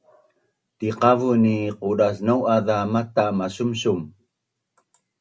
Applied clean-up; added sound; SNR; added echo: none; none; none; none.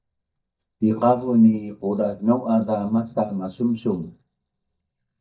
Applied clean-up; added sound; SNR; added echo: neural mask model DeepFilterNet 3.